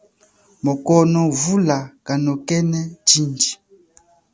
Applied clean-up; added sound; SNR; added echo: none; none; none; none.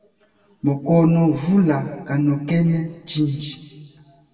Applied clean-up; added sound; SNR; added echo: none; none; none; reverberation time 1.6 s.